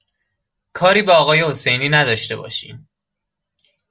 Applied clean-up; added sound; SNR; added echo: none; none; none; none.